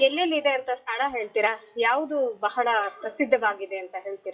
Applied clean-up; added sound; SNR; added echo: classical method WPE with log-MMSE.